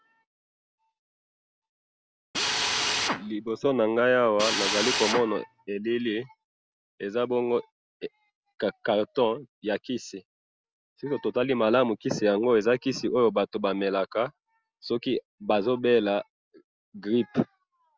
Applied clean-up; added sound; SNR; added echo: none; Drill; 1 dB; none.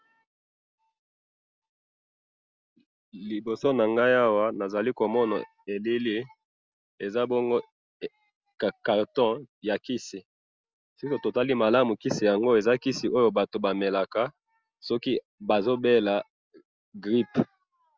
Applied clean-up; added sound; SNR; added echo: none; none; none; none.